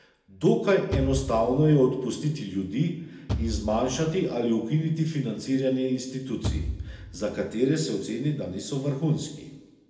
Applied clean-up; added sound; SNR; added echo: none; Bass drum / Thump, thud; 7 dB; reverberation time 0.4 s.